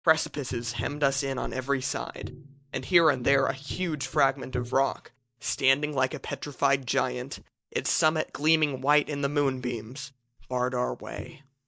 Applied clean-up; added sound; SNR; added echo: neural mask model DeepFilterNet 3.